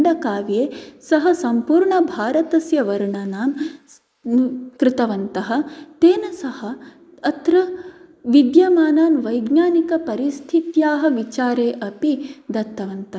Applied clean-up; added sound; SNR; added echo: neural mask model Resemble Enhance denoiser.